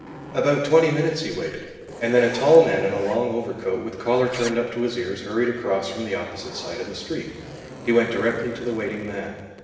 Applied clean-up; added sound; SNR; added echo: none; Zipper (clothing); 18 dB; reverberation time 1.2 s.